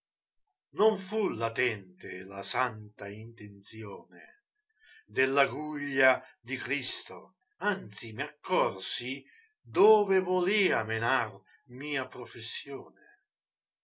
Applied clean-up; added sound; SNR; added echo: none; none; none; none.